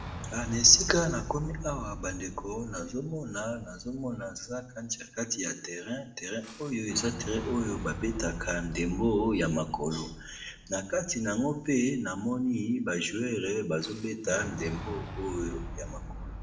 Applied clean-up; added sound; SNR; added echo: none; Boom; 11 dB; reverberation time 0.6 s.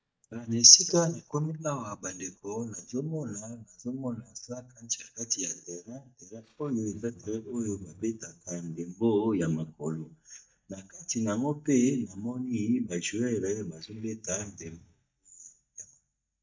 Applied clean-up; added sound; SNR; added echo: neural mask model DeepFilterNet 3.